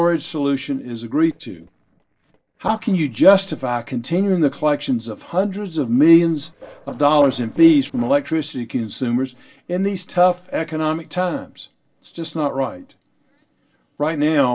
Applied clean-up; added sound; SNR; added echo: neural separator model SepFormer DNS4.